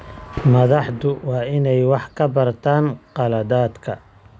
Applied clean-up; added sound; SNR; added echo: none; Gunshot, gunfire; 16 dB; none.